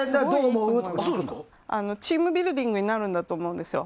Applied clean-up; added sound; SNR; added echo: none; none; none; none.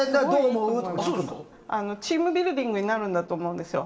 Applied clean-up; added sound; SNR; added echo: none; none; none; reverberation time 1.5 s.